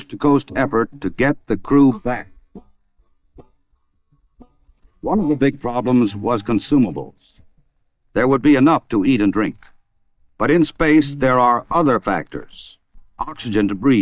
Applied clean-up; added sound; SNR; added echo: neural mask model DeepFilterNet 3.